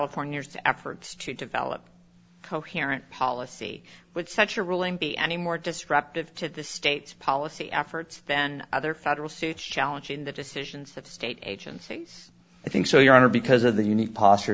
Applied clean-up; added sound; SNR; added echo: none; none; none; none.